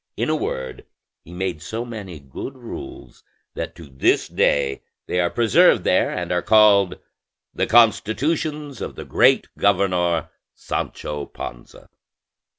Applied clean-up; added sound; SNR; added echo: none; none; none; none.